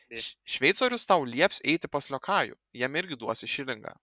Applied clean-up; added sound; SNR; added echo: none; none; none; none.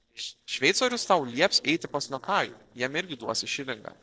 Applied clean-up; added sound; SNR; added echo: neural separator model SepFormer DNS4.